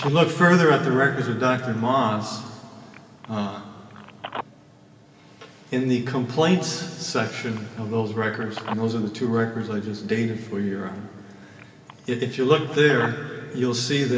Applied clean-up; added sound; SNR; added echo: none; Telephone; 20 dB; reverberation time 2.3 s.